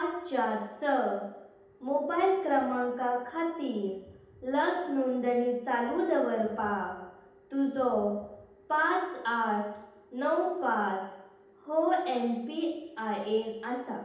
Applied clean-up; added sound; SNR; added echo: none; none; none; reverberation time 0.8 s.